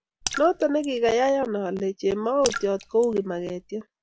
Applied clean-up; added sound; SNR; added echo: none; Raindrop / Splash, splatter; 12 dB; none.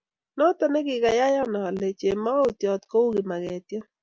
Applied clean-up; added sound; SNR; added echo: none; none; none; none.